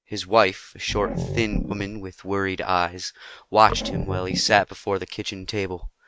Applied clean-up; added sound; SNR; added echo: neural mask model RNNoise.